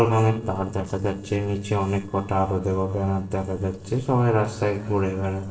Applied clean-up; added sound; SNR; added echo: neural separator model SepFormer DNS4.